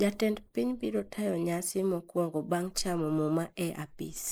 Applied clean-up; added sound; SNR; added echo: neural mask model Resemble Enhance denoiser.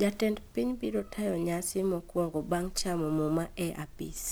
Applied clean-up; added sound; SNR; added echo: none; Purr; 15 dB; none.